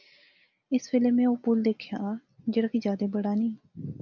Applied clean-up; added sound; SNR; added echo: none; none; none; none.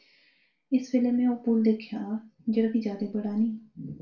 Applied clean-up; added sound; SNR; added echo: none; none; none; reverberation time 0.3 s.